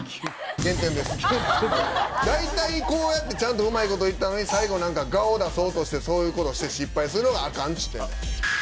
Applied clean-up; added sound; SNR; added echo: none; none; none; none.